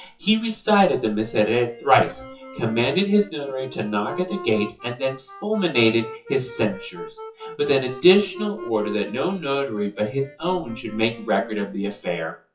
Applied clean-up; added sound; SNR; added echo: classical method WPE with log-MMSE.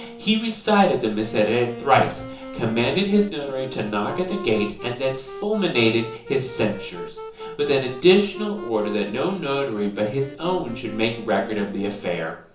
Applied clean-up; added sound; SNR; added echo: none; Wind instrument, woodwind instrument; 15 dB; reverberation time 0.6 s.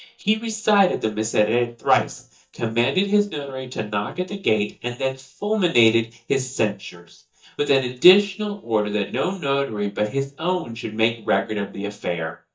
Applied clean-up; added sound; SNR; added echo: neural mask model DeepFilterNet 3.